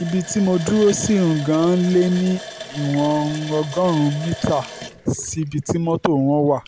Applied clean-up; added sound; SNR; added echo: none; Water tap, faucet; 15 dB; none.